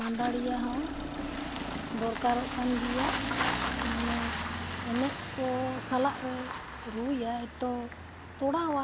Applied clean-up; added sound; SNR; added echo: none; Engine starting; 2 dB; none.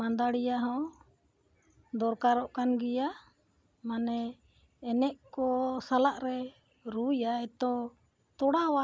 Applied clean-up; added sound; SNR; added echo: none; none; none; none.